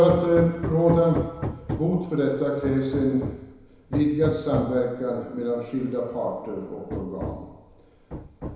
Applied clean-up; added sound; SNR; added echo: none; Hammer; 9 dB; reverberation time 1.0 s.